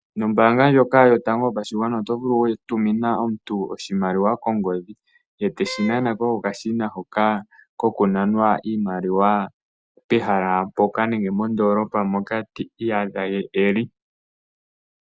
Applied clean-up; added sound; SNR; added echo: none; Wind instrument, woodwind instrument; 15 dB; none.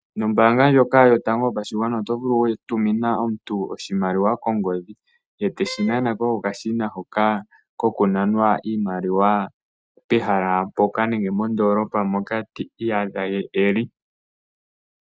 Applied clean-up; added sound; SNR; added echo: neural mask model RNNoise.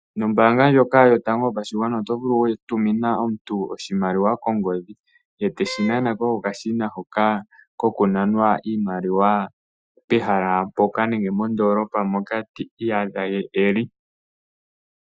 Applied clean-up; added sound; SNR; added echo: classical method Wiener filter.